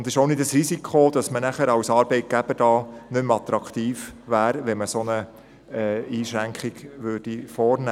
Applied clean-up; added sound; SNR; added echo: none; none; none; none.